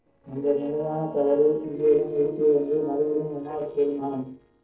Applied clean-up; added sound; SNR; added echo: neural separator model SepFormer DNS4.